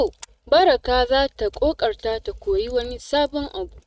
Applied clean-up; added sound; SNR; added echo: neural mask model RNNoise.